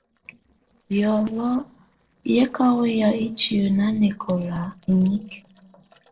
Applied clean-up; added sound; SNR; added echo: neural separator model SepFormer DNS4.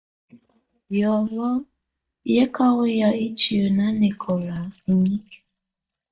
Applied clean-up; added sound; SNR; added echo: neural mask model DeepFilterNet 3.